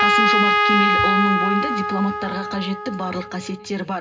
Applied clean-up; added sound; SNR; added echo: none; Trumpet; -4 dB; reverberation time 0.2 s.